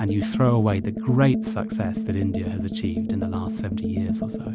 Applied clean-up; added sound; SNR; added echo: none; none; none; none.